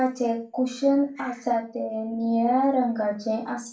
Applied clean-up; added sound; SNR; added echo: none; none; none; reverberation time 0.3 s.